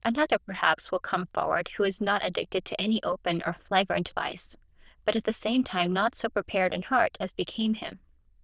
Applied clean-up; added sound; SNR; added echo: neural diffusion model UNIVERSE++.